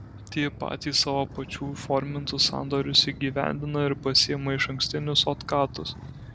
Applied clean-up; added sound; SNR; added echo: none; Motorcycle; 13 dB; none.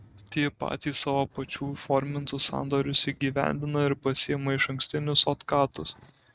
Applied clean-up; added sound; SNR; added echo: neural mask model RNNoise.